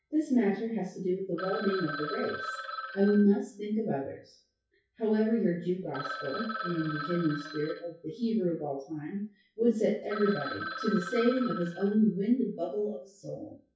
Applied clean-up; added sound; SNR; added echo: classical method WPE with log-MMSE.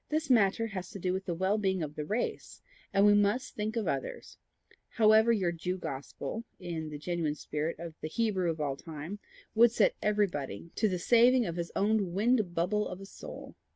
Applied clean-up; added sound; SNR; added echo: none; none; none; none.